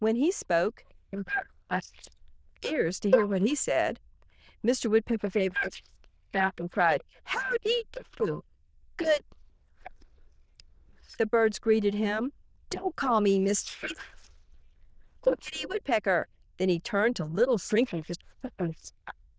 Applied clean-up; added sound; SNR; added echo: neural diffusion model UNIVERSE++.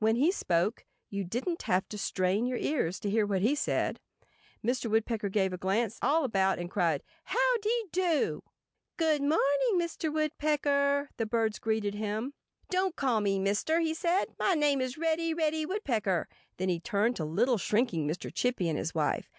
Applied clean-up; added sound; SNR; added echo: none; none; none; none.